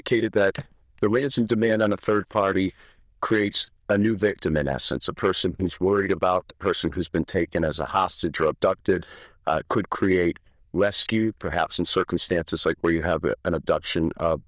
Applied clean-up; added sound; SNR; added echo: neural diffusion model UNIVERSE++.